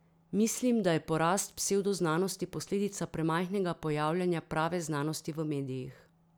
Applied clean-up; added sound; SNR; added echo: none; none; none; none.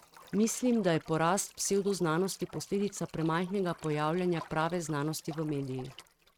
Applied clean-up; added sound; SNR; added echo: neural mask model RNNoise.